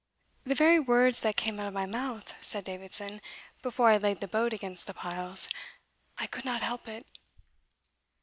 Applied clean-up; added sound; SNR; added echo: none; none; none; none.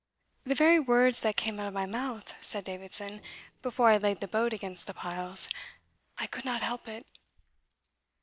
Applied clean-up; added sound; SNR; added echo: neural separator model SepFormer DNS4.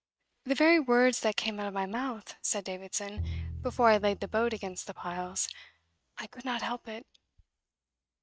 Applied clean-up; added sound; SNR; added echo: neural mask model RNNoise.